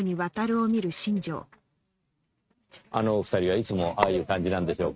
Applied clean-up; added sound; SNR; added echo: neural mask model RNNoise.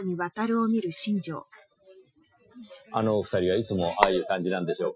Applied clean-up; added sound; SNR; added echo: classical method Wiener filter.